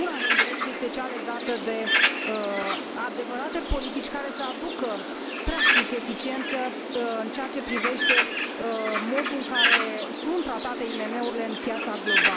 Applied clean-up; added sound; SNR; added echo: none; Bird; -4 dB; none.